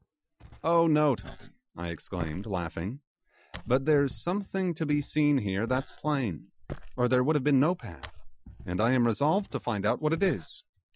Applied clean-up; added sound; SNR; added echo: classical method Wiener filter.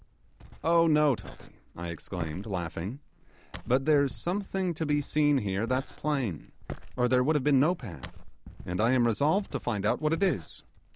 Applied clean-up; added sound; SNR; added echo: none; Walk, footsteps; 16 dB; none.